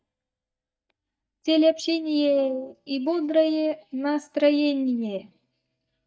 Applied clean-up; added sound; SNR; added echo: neural mask model DeepFilterNet 3.